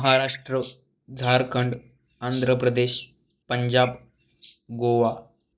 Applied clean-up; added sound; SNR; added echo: neural mask model DeepFilterNet 3.